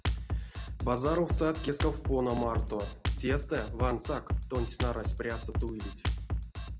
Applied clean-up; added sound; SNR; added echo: none; Drum kit; 1 dB; none.